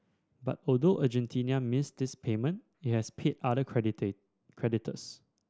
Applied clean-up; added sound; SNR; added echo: none; none; none; none.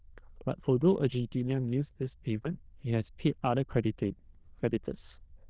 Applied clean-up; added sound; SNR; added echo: neural diffusion model UNIVERSE++.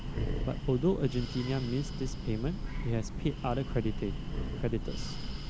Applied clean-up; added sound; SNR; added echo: none; Breathing; 1 dB; none.